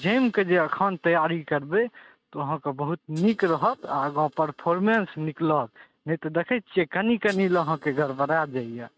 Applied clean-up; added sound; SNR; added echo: neural mask model RNNoise.